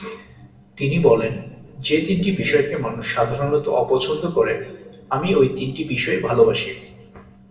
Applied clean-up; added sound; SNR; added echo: none; none; none; reverberation time 0.7 s.